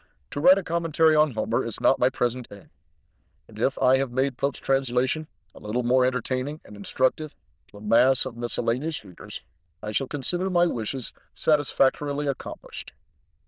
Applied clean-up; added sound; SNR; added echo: neural diffusion model UNIVERSE++.